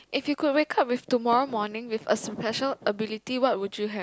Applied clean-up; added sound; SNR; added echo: none; none; none; none.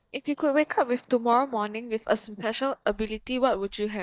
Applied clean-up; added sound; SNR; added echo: neural mask model DeepFilterNet 3.